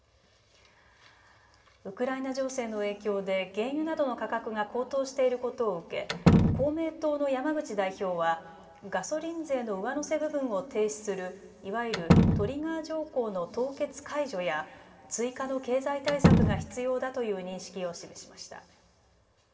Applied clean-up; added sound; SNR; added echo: none; Slam; -5 dB; reverberation time 1.8 s.